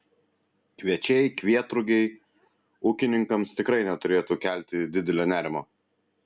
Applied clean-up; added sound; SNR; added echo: none; none; none; none.